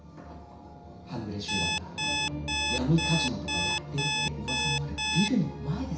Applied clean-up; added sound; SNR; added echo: none; Alarm; -1 dB; reverberation time 0.6 s.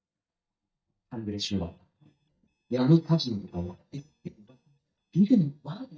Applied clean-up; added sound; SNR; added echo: neural mask model DeepFilterNet 3.